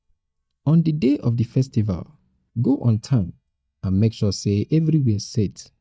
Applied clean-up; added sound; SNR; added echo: neural mask model DeepFilterNet 3.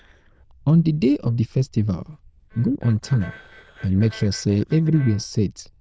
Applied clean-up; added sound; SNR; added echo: neural diffusion model UNIVERSE++.